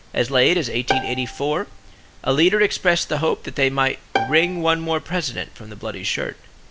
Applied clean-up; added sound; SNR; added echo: none; Bowed string instrument; 8 dB; none.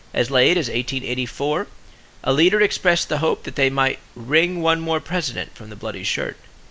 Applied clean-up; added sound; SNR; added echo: none; none; none; none.